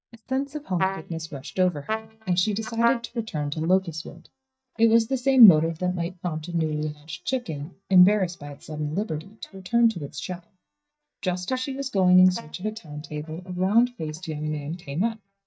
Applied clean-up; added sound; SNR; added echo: neural mask model DeepFilterNet 3.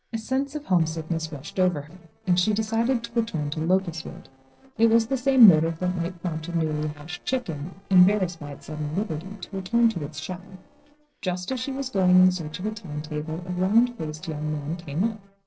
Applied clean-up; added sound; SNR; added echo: neural separator model SepFormer DNS4.